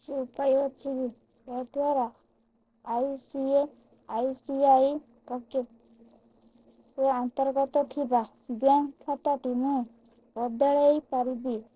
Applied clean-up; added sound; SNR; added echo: neural separator model SepFormer DNS4.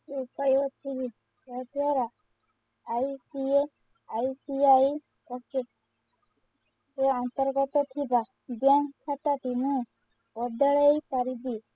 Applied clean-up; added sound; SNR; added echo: classical method spectral subtraction.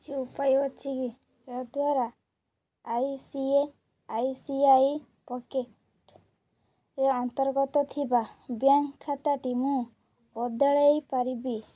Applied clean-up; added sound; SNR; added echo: none; none; none; none.